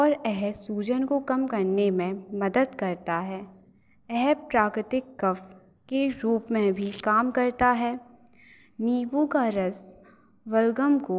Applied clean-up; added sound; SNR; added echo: neural separator model SepFormer DNS4.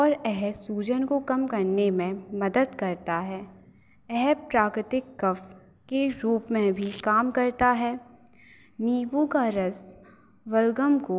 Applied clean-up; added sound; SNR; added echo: none; Domestic sounds, home sounds; 18 dB; none.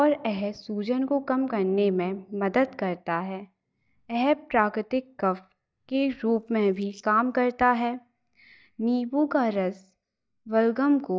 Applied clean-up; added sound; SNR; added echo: neural mask model DeepFilterNet 3.